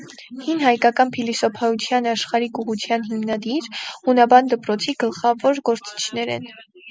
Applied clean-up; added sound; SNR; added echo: none; none; none; none.